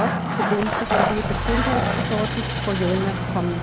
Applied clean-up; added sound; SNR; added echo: none; Idling / Engine starting + Growling; -3 dB; none.